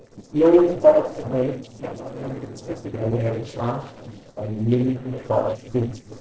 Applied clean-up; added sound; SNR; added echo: neural separator model SepFormer DNS4.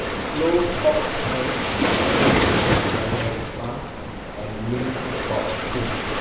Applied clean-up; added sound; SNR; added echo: none; Waves, surf; -4 dB; reverberation time 1.1 s.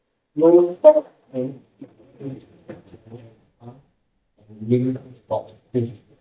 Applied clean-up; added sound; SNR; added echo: neural mask model DeepFilterNet 3.